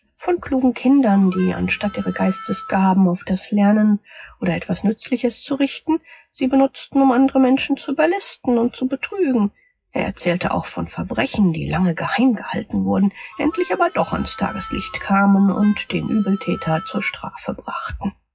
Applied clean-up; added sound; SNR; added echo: classical method WPE with log-MMSE.